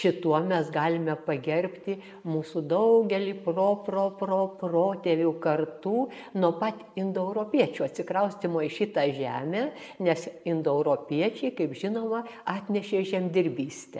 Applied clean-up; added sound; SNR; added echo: neural mask model Resemble Enhance denoiser.